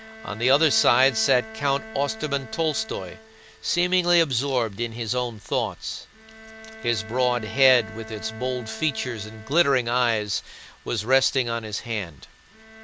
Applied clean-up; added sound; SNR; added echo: none; Bowed string instrument; 18 dB; none.